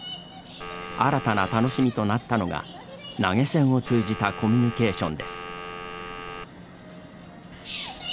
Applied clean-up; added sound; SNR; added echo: none; Telephone; 10 dB; none.